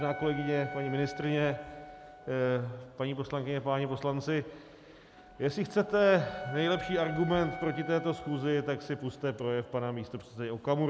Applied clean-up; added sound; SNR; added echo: none; Wind instrument, woodwind instrument; 14 dB; none.